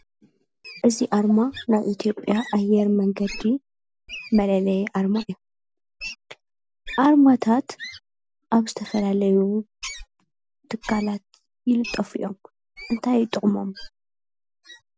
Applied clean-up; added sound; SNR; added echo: none; Wild animals; 19 dB; none.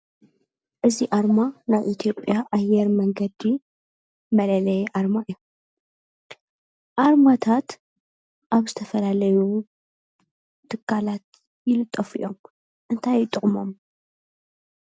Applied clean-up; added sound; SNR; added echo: none; none; none; none.